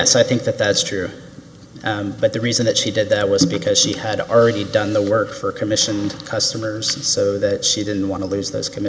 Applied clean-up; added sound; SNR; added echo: none; none; none; none.